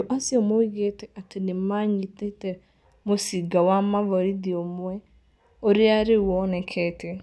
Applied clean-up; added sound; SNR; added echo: none; none; none; none.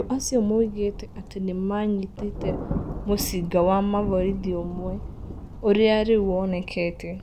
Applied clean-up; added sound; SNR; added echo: none; Thunder; 10 dB; none.